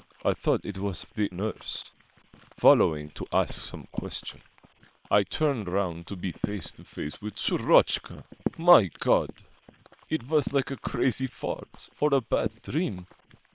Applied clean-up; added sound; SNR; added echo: neural separator model SepFormer WHAM!.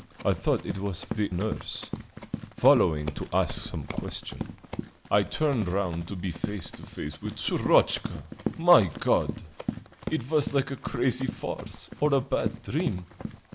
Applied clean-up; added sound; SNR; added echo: none; Run; 10 dB; none.